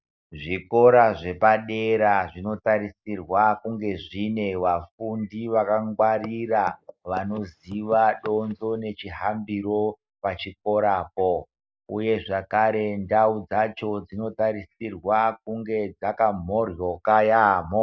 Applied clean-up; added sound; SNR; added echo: neural mask model Resemble Enhance denoiser.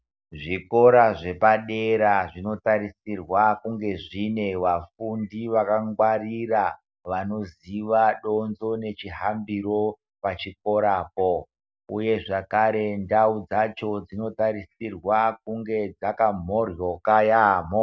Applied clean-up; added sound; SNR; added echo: none; none; none; none.